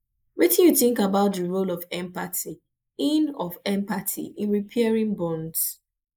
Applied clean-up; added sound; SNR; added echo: neural mask model Resemble Enhance denoiser.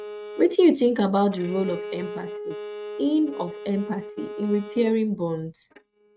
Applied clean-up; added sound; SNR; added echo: neural mask model RNNoise.